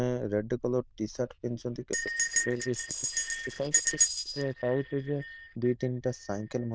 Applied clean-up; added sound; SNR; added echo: neural diffusion model UNIVERSE++.